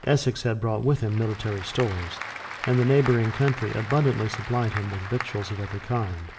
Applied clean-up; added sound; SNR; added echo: none; Applause / Crowd; 12 dB; reverberation time 0.7 s.